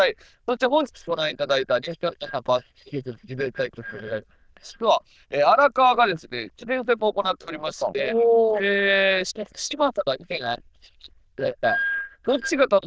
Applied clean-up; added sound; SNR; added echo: neural diffusion model UNIVERSE++.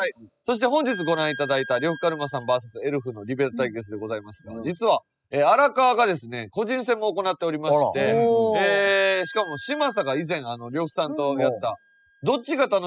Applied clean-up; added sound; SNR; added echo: classical method spectral subtraction.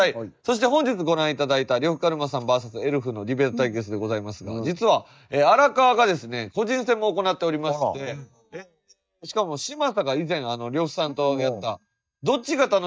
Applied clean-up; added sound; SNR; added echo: neural mask model DeepFilterNet 3.